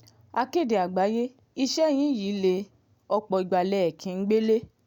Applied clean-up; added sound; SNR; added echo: none; none; none; none.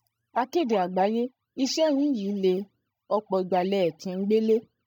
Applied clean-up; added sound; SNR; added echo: neural mask model DeepFilterNet 3.